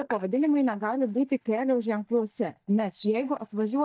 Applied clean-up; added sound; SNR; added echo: neural mask model DeepFilterNet 3.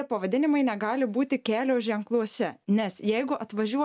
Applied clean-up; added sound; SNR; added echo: none; none; none; none.